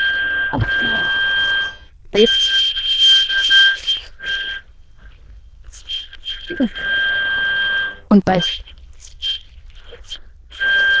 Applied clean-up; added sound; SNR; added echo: neural diffusion model UNIVERSE++.